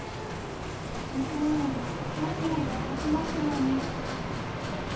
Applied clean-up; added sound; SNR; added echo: none; Bicycle; 0 dB; reverberation time 0.6 s.